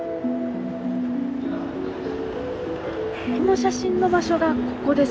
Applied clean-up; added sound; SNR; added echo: none; none; none; none.